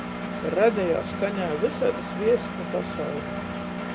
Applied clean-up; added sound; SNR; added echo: none; Engine; 5 dB; none.